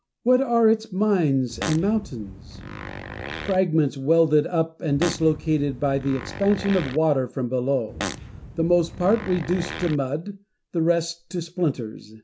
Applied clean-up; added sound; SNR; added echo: none; Fart; 11 dB; none.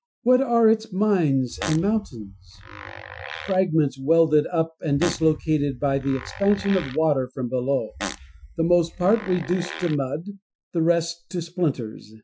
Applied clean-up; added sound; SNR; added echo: classical method Wiener filter.